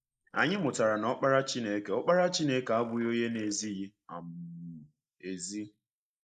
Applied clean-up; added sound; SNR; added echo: neural mask model Resemble Enhance denoiser.